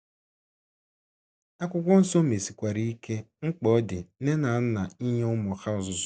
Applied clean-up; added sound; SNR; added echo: none; none; none; none.